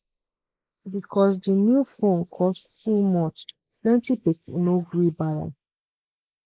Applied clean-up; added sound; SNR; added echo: neural mask model Resemble Enhance denoiser.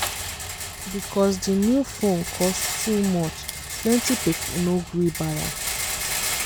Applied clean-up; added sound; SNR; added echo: none; Rattle; 5 dB; none.